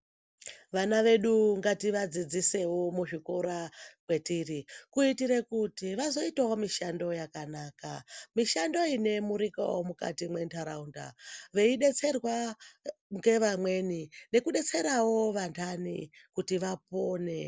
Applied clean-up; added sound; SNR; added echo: none; none; none; none.